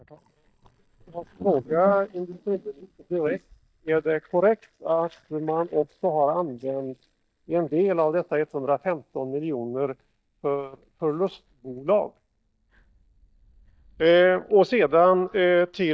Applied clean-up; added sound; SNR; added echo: neural mask model DeepFilterNet 3.